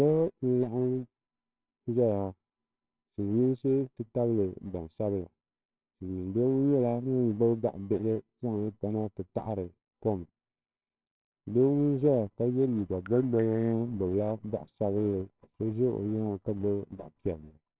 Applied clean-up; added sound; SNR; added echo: neural separator model SepFormer WHAMR!.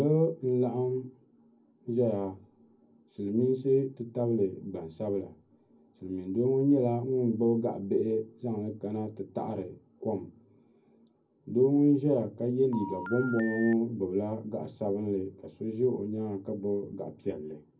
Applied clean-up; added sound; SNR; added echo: none; Telephone; 10 dB; reverberation time 0.4 s.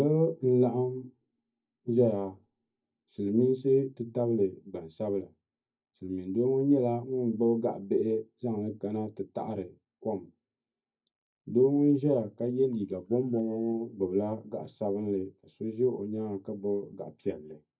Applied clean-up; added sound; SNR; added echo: neural mask model DeepFilterNet 3.